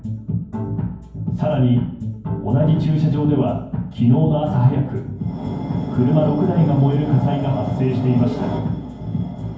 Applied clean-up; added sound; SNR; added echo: none; none; none; reverberation time 0.9 s.